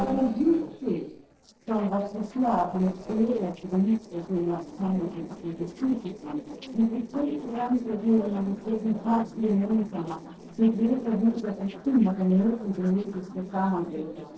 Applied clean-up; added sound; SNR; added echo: neural separator model SepFormer DNS4.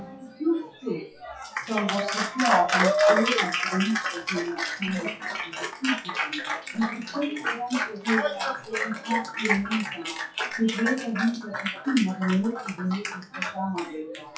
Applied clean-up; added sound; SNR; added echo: classical method WPE with log-MMSE.